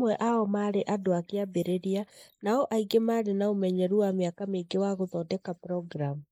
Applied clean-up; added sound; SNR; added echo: neural mask model Resemble Enhance denoiser.